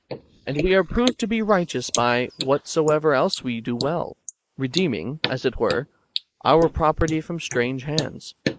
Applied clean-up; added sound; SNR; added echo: neural mask model Resemble Enhance denoiser.